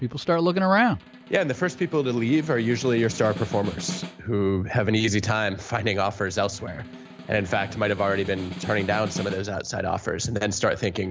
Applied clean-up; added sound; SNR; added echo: none; Snare drum; 15 dB; none.